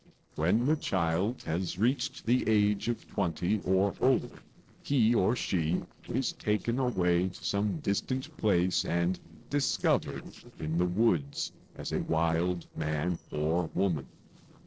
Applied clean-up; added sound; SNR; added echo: neural separator model SepFormer DNS4.